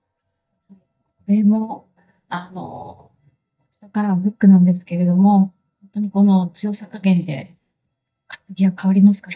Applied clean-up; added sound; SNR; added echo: neural mask model DeepFilterNet 3.